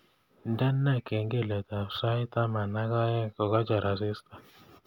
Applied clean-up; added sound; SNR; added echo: none; none; none; none.